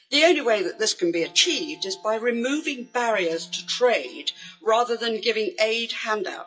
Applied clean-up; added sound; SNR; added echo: classical method WPE with log-MMSE.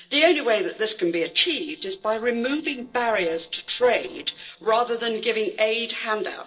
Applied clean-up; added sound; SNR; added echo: neural separator model SepFormer DNS4.